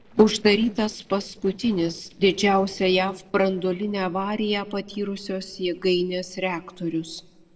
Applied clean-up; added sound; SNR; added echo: neural separator model SepFormer DNS4.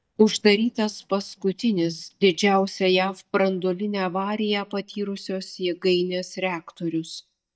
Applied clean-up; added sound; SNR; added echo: neural mask model DeepFilterNet 3.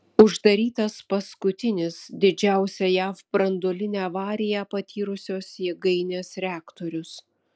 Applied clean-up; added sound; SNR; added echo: none; none; none; none.